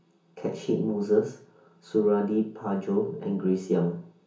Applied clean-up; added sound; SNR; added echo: none; none; none; reverberation time 0.7 s.